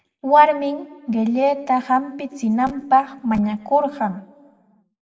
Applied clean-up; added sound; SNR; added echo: none; none; none; reverberation time 1.1 s.